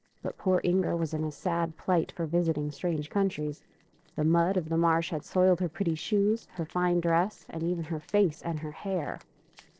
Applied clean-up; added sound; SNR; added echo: neural separator model SepFormer DNS4.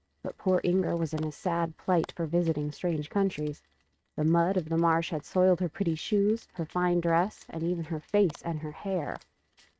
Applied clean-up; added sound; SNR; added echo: neural mask model RNNoise.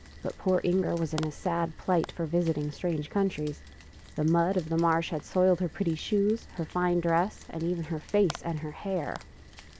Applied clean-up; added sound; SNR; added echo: none; Rain; 18 dB; none.